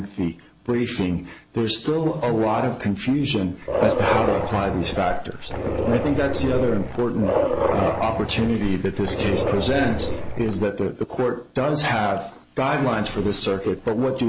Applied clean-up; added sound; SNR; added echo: none; Dog; 1 dB; none.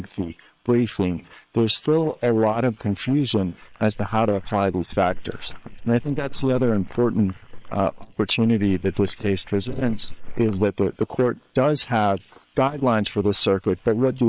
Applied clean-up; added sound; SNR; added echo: neural separator model SepFormer WHAM!.